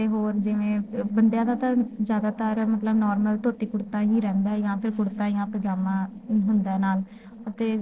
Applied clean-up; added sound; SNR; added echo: neural separator model SepFormer DNS4.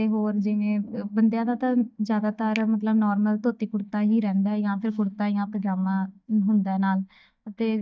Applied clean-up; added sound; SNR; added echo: neural mask model DeepFilterNet 3.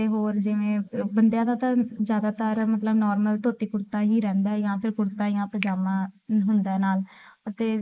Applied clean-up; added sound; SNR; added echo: neural mask model Resemble Enhance denoiser.